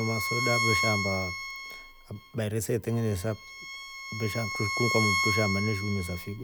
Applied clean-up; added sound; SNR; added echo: none; Bowed string instrument; 1 dB; none.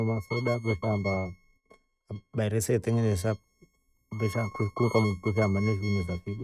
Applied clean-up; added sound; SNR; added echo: neural mask model RNNoise.